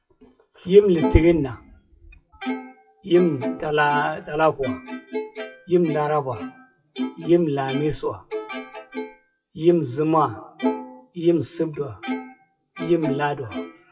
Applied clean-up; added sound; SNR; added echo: classical method WPE with log-MMSE.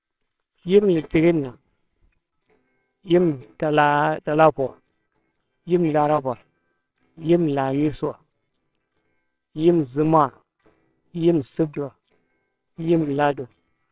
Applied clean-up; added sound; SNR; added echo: neural separator model SepFormer WHAMR!.